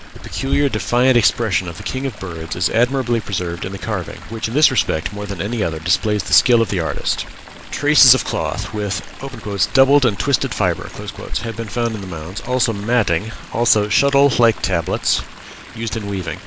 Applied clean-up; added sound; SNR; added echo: none; Chatter / Stream; 12 dB; none.